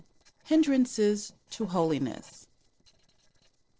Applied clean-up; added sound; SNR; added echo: neural separator model SepFormer DNS4.